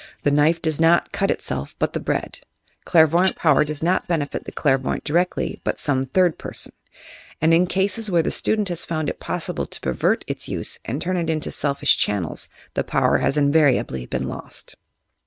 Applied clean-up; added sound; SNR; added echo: neural mask model RNNoise.